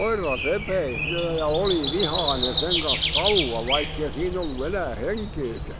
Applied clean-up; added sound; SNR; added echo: none; Breathing; 1 dB; none.